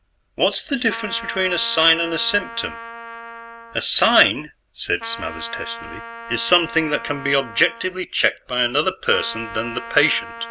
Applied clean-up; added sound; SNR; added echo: none; Trumpet; 13 dB; none.